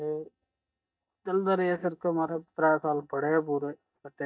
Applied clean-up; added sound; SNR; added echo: neural mask model DeepFilterNet 3.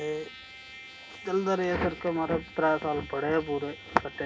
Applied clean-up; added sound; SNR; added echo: none; Trumpet; 17 dB; reverberation time 0.3 s.